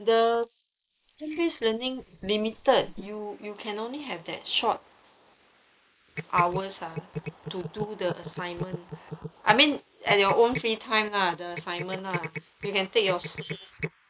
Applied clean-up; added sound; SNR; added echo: neural mask model Resemble Enhance denoiser.